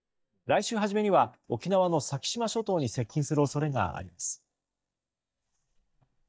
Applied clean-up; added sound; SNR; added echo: neural mask model DeepFilterNet 3.